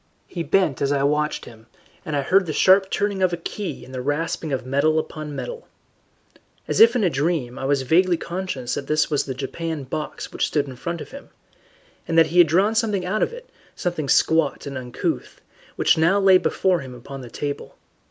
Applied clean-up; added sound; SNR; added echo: none; none; none; none.